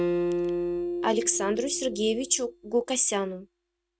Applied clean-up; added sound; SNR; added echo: neural mask model RNNoise.